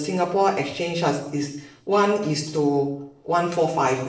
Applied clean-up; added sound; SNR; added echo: neural separator model SepFormer DNS4.